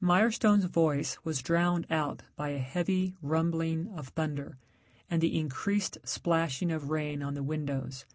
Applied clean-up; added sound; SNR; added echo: none; none; none; none.